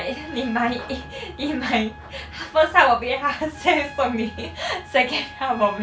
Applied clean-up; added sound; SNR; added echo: none; Trumpet; 19 dB; none.